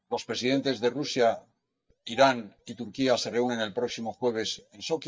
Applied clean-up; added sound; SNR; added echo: neural mask model DeepFilterNet 3.